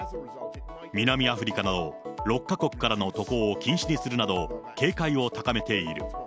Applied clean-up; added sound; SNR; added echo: none; none; none; none.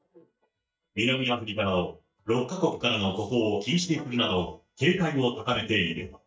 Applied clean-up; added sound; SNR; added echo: neural mask model DeepFilterNet 3.